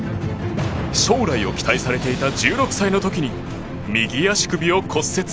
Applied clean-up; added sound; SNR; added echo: none; none; none; none.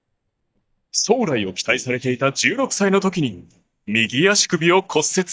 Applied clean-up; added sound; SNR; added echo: neural mask model DeepFilterNet 3.